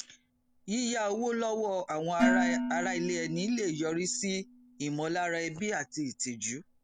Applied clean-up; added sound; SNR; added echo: none; Dishes, pots, and pans; 4 dB; none.